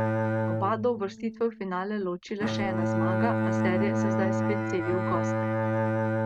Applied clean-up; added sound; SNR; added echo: neural mask model RNNoise.